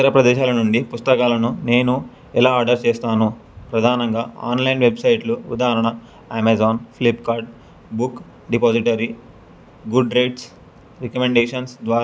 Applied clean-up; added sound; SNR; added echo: none; none; none; none.